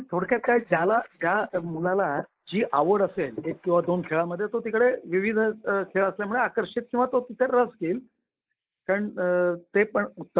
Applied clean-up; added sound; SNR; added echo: neural mask model Resemble Enhance denoiser.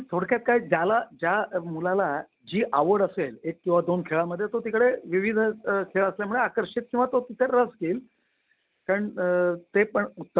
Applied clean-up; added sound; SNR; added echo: none; none; none; none.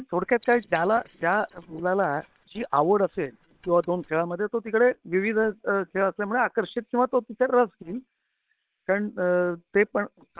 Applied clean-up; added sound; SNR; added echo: neural separator model SepFormer WHAM!.